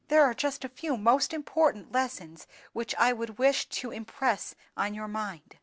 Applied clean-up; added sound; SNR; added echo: none; none; none; none.